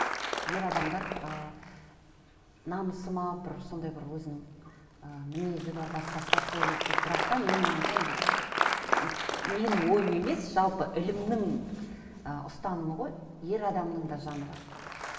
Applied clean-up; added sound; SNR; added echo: none; Applause; 1 dB; reverberation time 2.7 s.